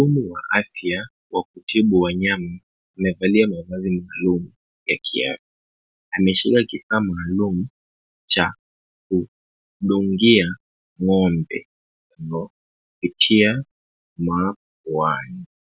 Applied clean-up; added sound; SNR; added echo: none; none; none; none.